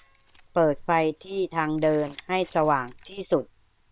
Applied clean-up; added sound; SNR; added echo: neural separator model SepFormer WHAM!.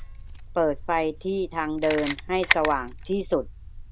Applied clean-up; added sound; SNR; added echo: none; Camera; 6 dB; none.